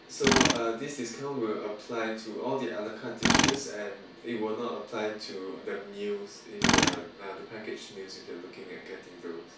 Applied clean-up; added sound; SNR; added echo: none; Tools; -2 dB; reverberation time 0.3 s.